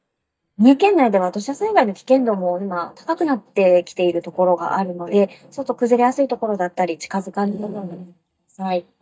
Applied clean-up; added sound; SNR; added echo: neural mask model DeepFilterNet 3.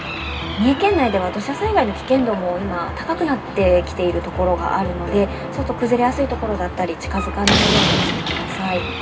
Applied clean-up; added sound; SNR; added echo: none; Slam; 5 dB; reverberation time 0.2 s.